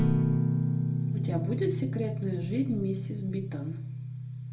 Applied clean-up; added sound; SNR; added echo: none; Guitar; -5 dB; reverberation time 0.2 s.